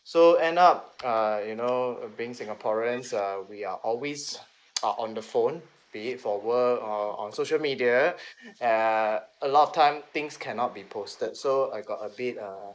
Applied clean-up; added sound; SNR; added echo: neural mask model Resemble Enhance denoiser.